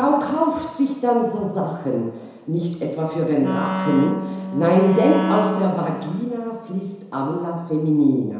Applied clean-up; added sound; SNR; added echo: none; Wind instrument, woodwind instrument; 5 dB; reverberation time 1.0 s.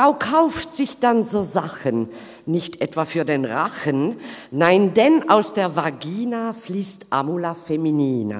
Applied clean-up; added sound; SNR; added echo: none; none; none; none.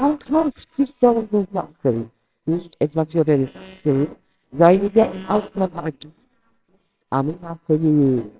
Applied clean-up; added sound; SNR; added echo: neural separator model SepFormer WHAMR!.